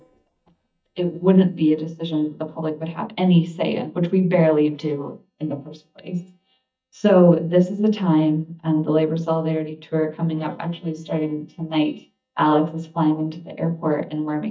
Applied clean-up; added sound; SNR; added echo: neural mask model DeepFilterNet 3.